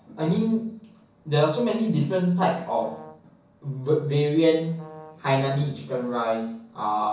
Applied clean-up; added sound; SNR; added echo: none; Brass instrument; 20 dB; reverberation time 0.6 s.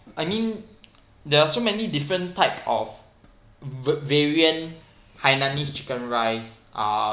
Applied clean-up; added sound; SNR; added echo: none; none; none; none.